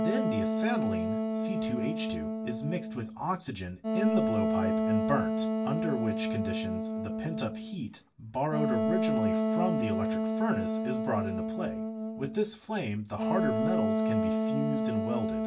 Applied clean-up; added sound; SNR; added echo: none; Wind instrument, woodwind instrument; -4 dB; reverberation time 0.2 s.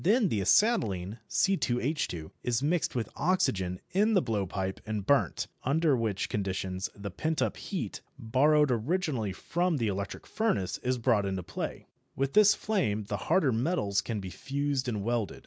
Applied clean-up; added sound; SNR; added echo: none; none; none; none.